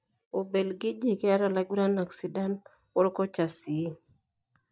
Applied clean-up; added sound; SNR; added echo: neural mask model DeepFilterNet 3.